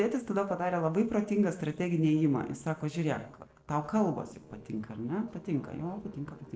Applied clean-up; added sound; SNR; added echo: neural separator model SepFormer DNS4.